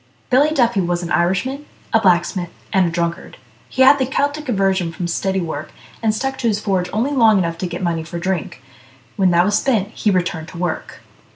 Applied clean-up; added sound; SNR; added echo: none; none; none; none.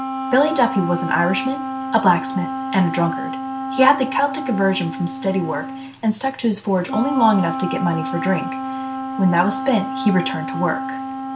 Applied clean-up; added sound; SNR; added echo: none; Wind instrument, woodwind instrument; 6 dB; none.